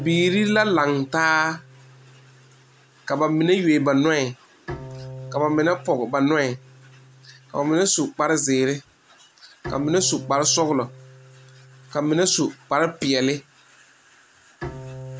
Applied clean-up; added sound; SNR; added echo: none; Bowed string instrument; 18 dB; none.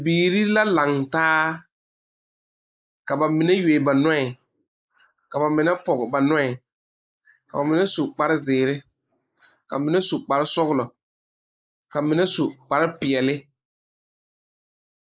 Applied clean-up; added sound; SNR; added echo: neural mask model Resemble Enhance denoiser.